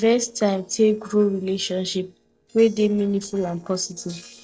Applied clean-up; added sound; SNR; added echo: neural separator model SepFormer DNS4.